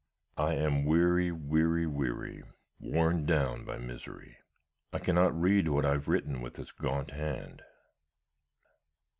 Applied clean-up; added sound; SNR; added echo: none; none; none; none.